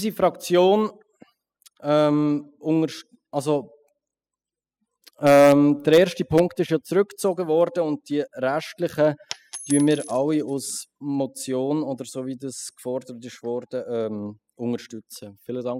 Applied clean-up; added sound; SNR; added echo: classical method spectral subtraction.